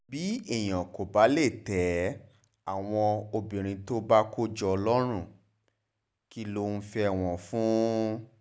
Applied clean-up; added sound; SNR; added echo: none; none; none; none.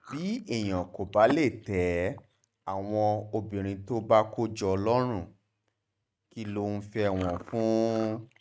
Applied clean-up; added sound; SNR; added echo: neural mask model RNNoise.